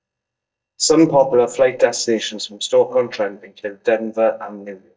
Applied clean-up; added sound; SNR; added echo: neural mask model DeepFilterNet 3.